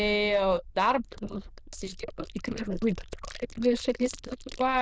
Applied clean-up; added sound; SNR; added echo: neural diffusion model UNIVERSE++.